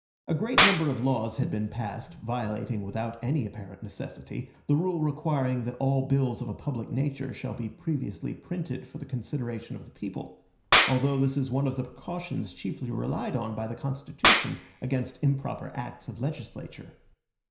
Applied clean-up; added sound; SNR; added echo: none; Clapping; 1 dB; reverberation time 0.5 s.